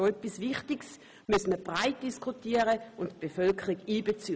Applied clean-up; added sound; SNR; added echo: none; none; none; none.